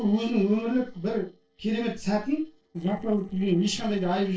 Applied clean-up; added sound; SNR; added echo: neural separator model SepFormer DNS4.